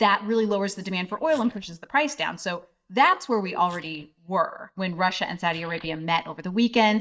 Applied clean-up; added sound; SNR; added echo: neural mask model DeepFilterNet 3.